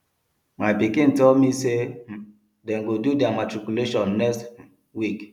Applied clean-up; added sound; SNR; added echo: none; none; none; none.